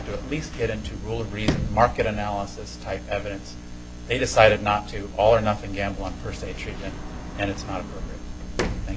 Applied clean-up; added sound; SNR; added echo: none; Sliding door; 8 dB; none.